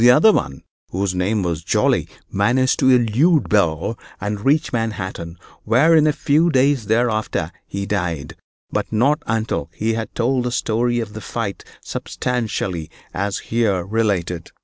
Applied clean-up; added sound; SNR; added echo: none; none; none; none.